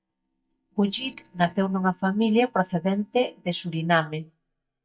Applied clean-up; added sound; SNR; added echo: neural mask model DeepFilterNet 3.